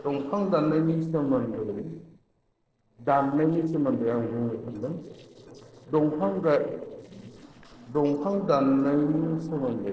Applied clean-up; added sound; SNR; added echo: neural separator model SepFormer DNS4.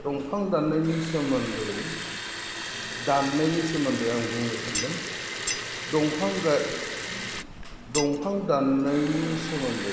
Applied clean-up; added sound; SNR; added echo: none; Liquid + Shatter; 7 dB; none.